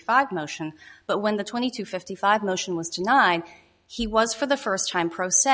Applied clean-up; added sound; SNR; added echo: none; none; none; none.